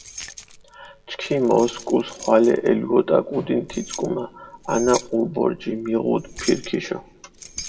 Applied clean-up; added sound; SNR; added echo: none; Keys jangling; 17 dB; reverberation time 0.8 s.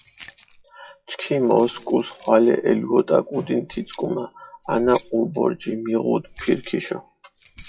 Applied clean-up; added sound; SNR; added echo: classical method WPE with log-MMSE.